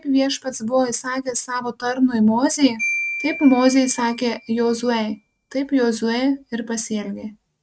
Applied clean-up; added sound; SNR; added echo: neural mask model RNNoise.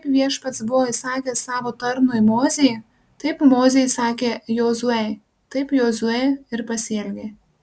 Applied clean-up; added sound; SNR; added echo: none; none; none; none.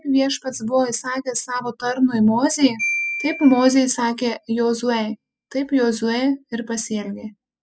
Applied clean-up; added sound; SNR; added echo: classical method spectral subtraction.